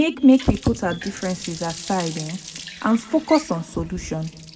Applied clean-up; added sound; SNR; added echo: none; Water tap, faucet; 16 dB; reverberation time 1.2 s.